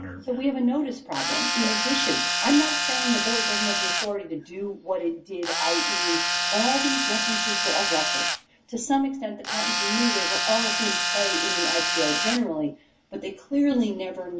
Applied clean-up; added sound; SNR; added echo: none; Tools; -3 dB; reverberation time 0.2 s.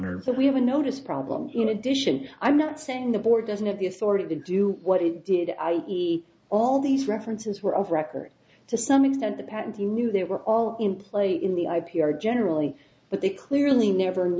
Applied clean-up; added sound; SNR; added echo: none; none; none; none.